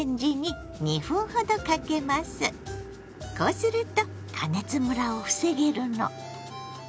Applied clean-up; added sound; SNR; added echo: none; none; none; none.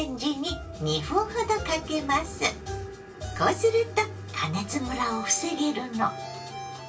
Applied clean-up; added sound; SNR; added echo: none; none; none; reverberation time 0.2 s.